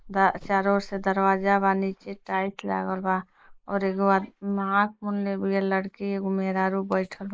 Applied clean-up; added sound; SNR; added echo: neural mask model Resemble Enhance denoiser.